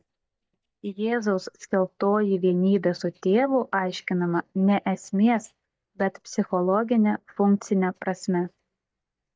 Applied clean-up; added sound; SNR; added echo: neural mask model DeepFilterNet 3.